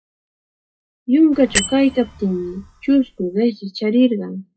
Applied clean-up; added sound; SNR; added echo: classical method WPE with log-MMSE.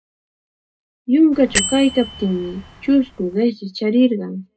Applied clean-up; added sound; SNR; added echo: none; Bell; 8 dB; reverberation time 0.2 s.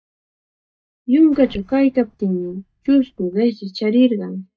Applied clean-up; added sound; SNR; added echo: neural mask model DeepFilterNet 3.